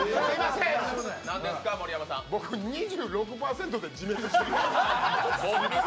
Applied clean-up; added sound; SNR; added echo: none; none; none; none.